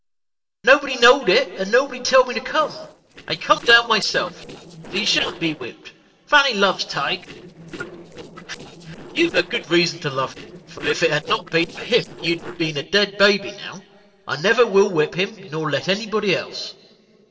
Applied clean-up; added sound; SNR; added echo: neural separator model SepFormer DNS4.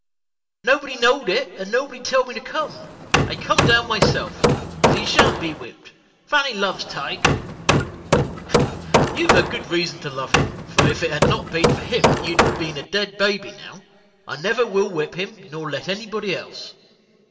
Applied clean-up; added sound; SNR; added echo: none; Hammer; -4 dB; reverberation time 2.4 s.